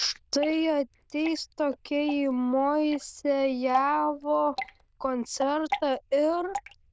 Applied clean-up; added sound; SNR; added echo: neural diffusion model UNIVERSE++.